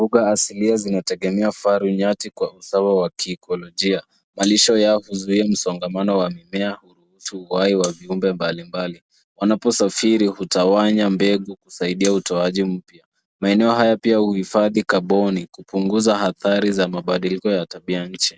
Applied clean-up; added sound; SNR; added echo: none; Cutlery, silverware; 16 dB; none.